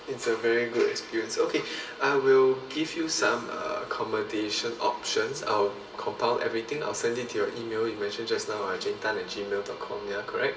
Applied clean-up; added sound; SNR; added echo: none; none; none; reverberation time 2.8 s.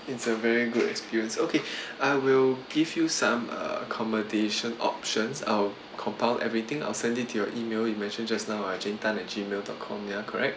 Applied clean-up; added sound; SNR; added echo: none; none; none; none.